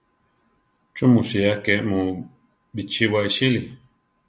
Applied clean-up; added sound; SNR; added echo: none; none; none; none.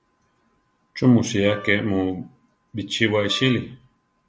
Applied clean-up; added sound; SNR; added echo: none; Wind instrument, woodwind instrument; 18 dB; none.